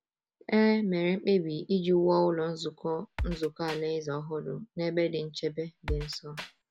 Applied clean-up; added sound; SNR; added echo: none; Drum kit; 8 dB; none.